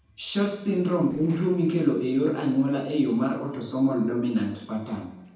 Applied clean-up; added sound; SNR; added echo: neural separator model SepFormer DNS4.